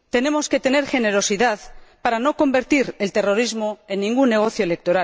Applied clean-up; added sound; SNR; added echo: none; none; none; none.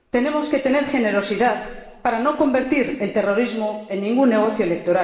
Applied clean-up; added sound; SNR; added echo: none; none; none; reverberation time 1.2 s.